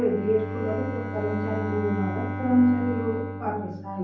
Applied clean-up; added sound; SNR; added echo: none; Bowed string instrument; 6 dB; reverberation time 0.7 s.